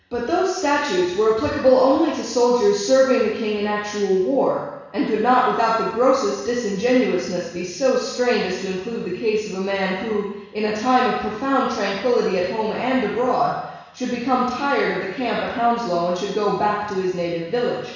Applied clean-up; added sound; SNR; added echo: none; none; none; reverberation time 1.1 s.